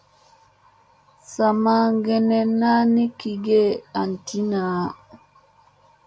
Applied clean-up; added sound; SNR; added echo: none; none; none; none.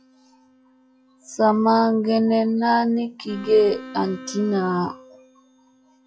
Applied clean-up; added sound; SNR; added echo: classical method log-MMSE.